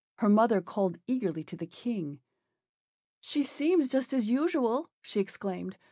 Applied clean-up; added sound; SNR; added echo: none; none; none; none.